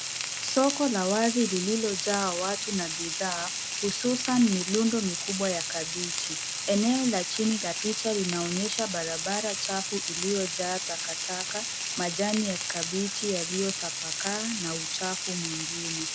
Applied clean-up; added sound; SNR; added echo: none; Frying (food); 3 dB; none.